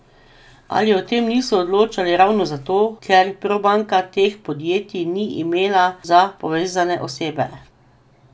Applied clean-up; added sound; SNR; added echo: none; none; none; none.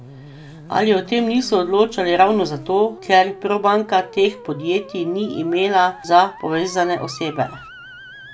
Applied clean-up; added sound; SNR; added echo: none; Musical instrument; 20 dB; none.